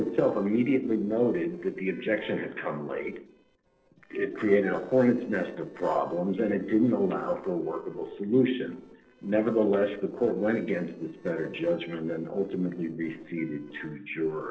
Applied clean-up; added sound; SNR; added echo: neural separator model SepFormer DNS4.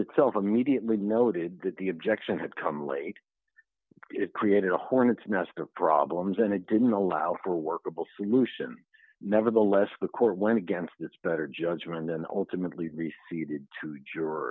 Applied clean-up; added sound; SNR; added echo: none; none; none; none.